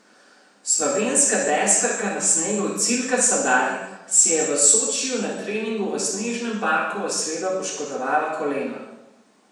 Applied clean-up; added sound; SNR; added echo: none; none; none; reverberation time 0.9 s.